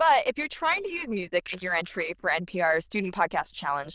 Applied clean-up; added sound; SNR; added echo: neural diffusion model UNIVERSE++.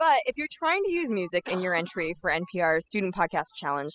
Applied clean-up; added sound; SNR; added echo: classical method spectral subtraction.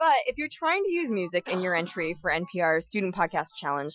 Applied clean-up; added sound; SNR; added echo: classical method Wiener filter.